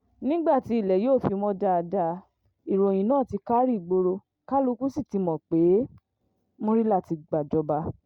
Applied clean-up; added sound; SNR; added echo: none; none; none; none.